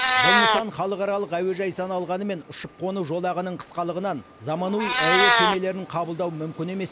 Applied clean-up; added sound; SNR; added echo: none; Meow; -1 dB; none.